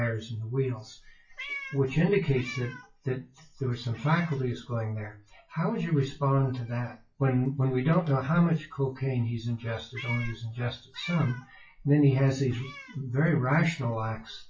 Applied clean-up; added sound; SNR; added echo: classical method WPE with log-MMSE.